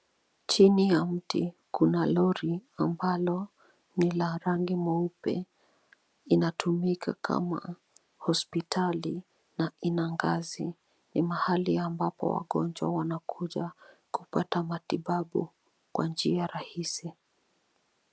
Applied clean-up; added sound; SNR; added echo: none; none; none; none.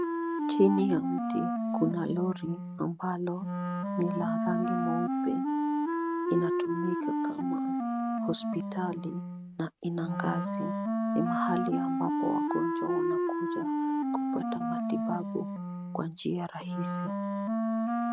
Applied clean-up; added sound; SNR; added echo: neural mask model RNNoise.